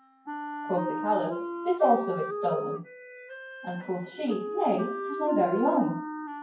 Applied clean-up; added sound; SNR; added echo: classical method WPE with log-MMSE.